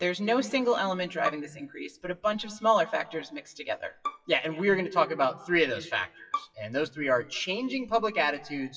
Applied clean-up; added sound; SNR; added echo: classical method WPE with log-MMSE.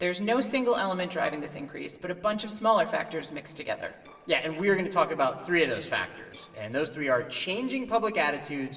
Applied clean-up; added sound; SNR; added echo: neural separator model SepFormer DNS4.